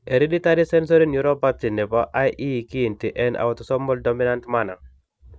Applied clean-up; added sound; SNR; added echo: none; none; none; none.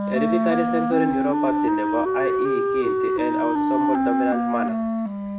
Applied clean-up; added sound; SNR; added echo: none; Wind instrument, woodwind instrument; -5 dB; reverberation time 0.6 s.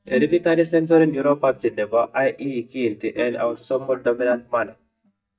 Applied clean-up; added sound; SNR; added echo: neural mask model DeepFilterNet 3.